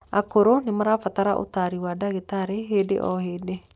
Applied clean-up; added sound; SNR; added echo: none; none; none; none.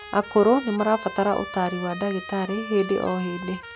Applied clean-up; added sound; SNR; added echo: none; Trumpet; 14 dB; none.